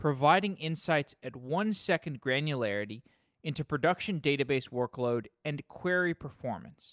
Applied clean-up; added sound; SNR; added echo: none; none; none; none.